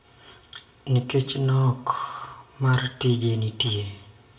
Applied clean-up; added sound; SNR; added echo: none; none; none; reverberation time 0.5 s.